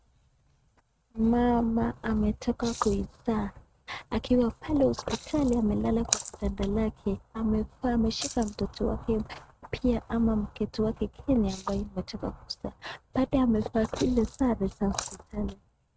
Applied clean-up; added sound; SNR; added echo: neural mask model RNNoise.